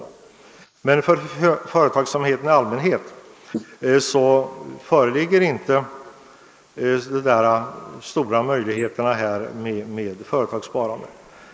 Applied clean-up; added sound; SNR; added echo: neural mask model Resemble Enhance denoiser.